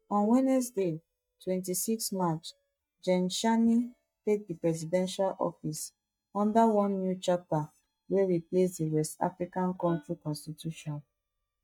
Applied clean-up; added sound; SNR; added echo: neural mask model DeepFilterNet 3.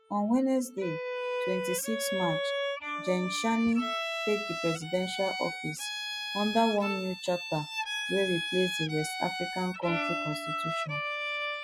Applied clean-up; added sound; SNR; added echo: classical method spectral subtraction.